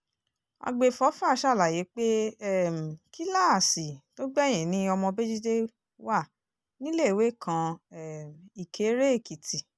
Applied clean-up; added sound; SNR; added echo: none; none; none; none.